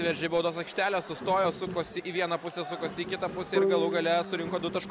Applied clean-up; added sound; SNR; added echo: none; Bowed string instrument; 6 dB; none.